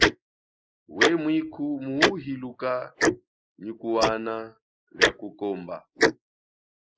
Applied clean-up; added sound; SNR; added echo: neural mask model Resemble Enhance denoiser.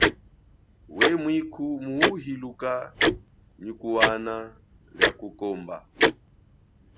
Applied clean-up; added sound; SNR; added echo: none; Tick-tock; -3 dB; none.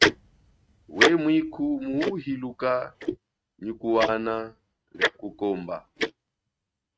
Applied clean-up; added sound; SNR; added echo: neural mask model RNNoise.